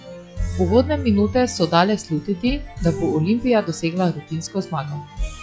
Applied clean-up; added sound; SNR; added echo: classical method log-MMSE.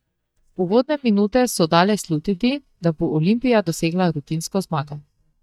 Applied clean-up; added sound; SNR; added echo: neural mask model DeepFilterNet 3.